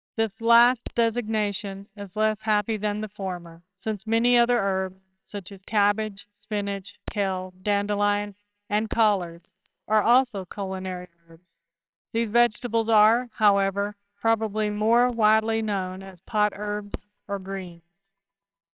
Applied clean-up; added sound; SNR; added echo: neural separator model SepFormer WHAMR!.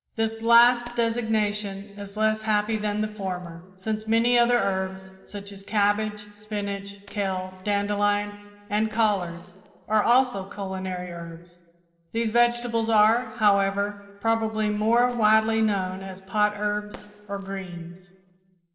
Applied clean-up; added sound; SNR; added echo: neural separator model SepFormer DNS4.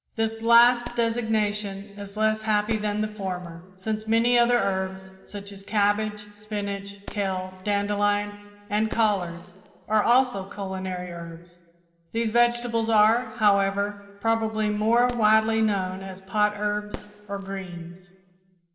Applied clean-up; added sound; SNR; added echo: none; Fireworks; 19 dB; reverberation time 1.5 s.